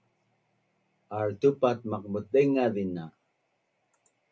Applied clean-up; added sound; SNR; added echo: none; none; none; none.